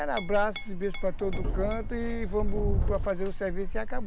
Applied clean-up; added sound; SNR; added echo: none; Chink, clink + Subway, metro, underground; -3 dB; none.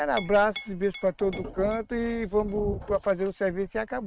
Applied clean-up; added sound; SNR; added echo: neural mask model RNNoise.